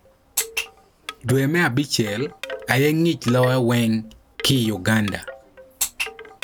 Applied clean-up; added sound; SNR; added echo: none; Wind chime / Wood; 16 dB; none.